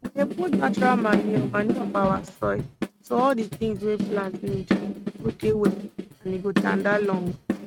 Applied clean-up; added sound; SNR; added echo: neural mask model RNNoise.